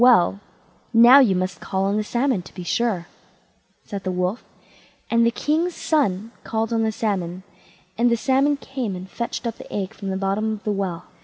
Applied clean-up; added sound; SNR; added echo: none; none; none; none.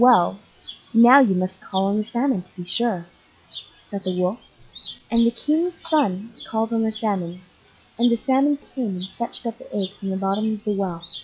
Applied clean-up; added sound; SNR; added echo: classical method log-MMSE.